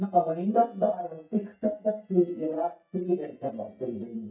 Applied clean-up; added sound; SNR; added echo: neural mask model DeepFilterNet 3.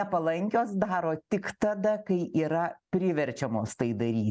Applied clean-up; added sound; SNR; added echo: none; none; none; none.